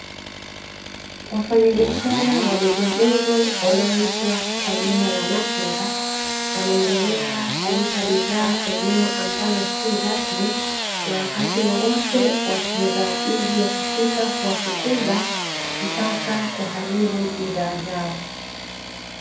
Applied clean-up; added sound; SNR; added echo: none; Engine starting / Sawing; 2 dB; reverberation time 0.6 s.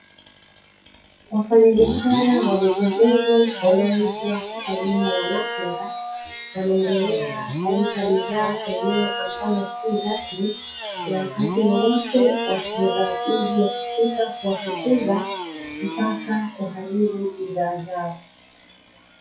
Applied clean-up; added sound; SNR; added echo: classical method WPE with log-MMSE.